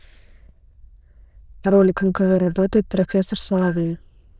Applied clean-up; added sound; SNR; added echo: neural diffusion model UNIVERSE++.